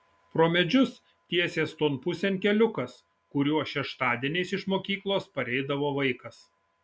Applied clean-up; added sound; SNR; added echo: none; none; none; none.